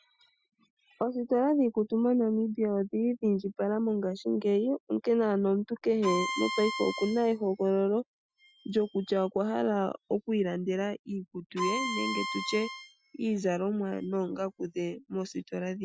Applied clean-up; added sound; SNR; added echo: classical method Wiener filter.